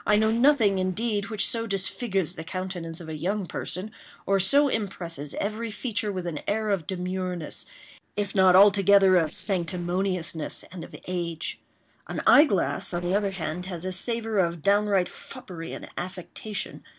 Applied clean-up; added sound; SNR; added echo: neural separator model SepFormer DNS4.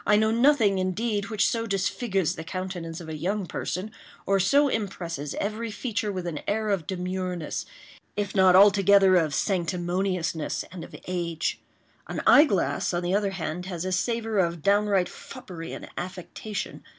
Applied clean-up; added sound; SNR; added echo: none; none; none; none.